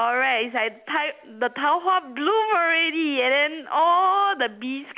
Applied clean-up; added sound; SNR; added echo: none; none; none; none.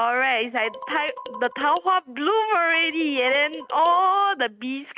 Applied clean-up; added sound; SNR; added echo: neural mask model RNNoise.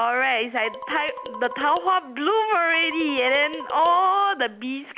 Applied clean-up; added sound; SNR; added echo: none; Marimba, xylophone; 14 dB; none.